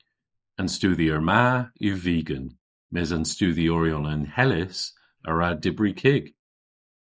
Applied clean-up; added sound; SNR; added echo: neural mask model Resemble Enhance denoiser.